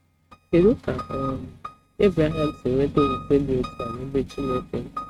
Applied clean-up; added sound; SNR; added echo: neural mask model RNNoise.